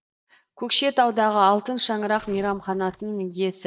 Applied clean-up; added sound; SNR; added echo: neural mask model DeepFilterNet 3.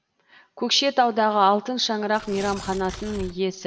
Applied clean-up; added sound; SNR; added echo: none; Tearing; 14 dB; reverberation time 1.0 s.